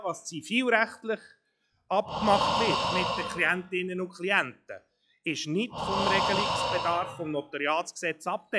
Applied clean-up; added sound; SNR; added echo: classical method log-MMSE.